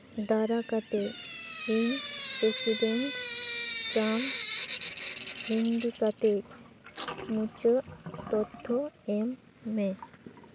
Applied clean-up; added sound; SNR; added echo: none; Drip / Sink (filling or washing); 6 dB; none.